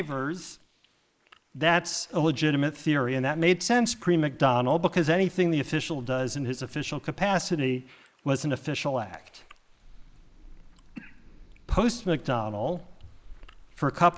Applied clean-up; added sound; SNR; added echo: neural mask model Resemble Enhance denoiser.